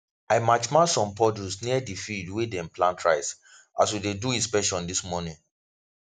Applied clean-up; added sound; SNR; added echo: none; none; none; none.